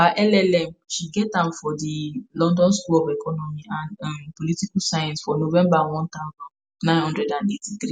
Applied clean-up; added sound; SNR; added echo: none; none; none; none.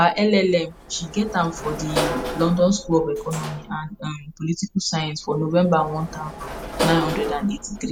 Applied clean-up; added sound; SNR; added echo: none; Sliding door / Slam; 9 dB; none.